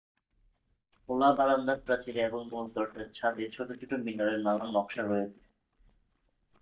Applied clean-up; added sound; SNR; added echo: neural mask model DeepFilterNet 3.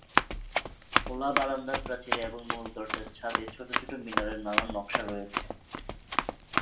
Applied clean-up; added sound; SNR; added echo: none; Run; -4 dB; reverberation time 0.3 s.